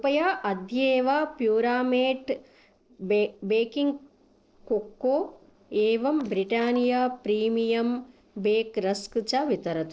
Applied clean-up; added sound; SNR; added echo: neural separator model SepFormer DNS4.